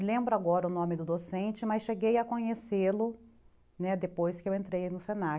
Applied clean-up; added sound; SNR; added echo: none; none; none; none.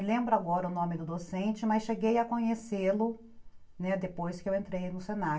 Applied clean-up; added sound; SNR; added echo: none; none; none; reverberation time 0.2 s.